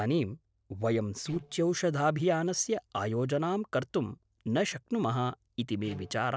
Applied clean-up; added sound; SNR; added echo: neural separator model SepFormer DNS4.